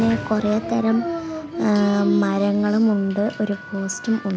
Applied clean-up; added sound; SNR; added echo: none; Thunder + Harmonica; 16 dB; none.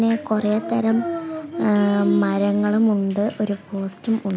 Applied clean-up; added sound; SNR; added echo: none; none; none; none.